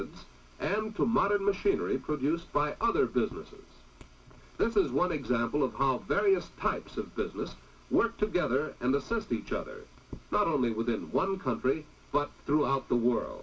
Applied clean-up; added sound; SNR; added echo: none; none; none; reverberation time 0.2 s.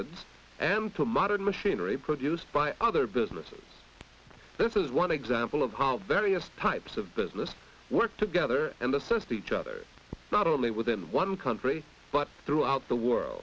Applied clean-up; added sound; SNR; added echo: none; none; none; none.